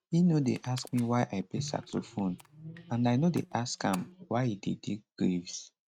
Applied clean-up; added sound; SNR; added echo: neural mask model RNNoise.